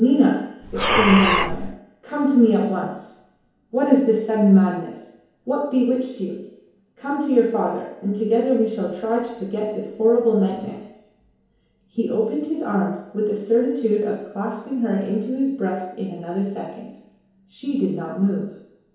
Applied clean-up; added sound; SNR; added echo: none; Breathing; -1 dB; reverberation time 1.0 s.